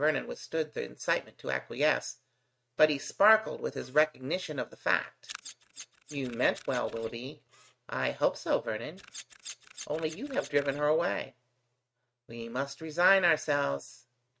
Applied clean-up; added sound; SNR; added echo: neural mask model RNNoise.